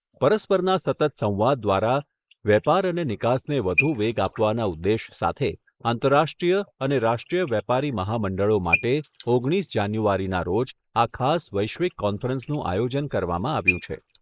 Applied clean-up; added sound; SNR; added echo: neural mask model Resemble Enhance denoiser.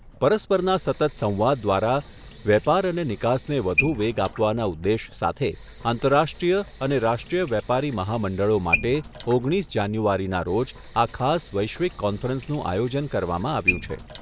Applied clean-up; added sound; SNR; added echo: none; Sink (filling or washing) / Water tap, faucet; 11 dB; none.